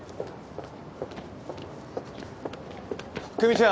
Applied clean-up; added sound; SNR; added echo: none; none; none; none.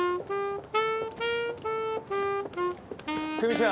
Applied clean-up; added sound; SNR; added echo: none; Wind instrument, woodwind instrument; -4 dB; none.